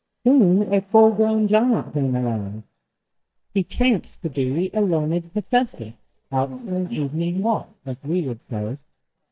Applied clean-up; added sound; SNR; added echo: neural mask model DeepFilterNet 3.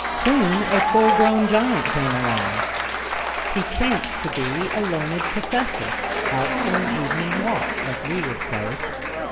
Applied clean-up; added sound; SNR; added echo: none; Applause / Crowd / Cheering; 0 dB; reverberation time 2.1 s.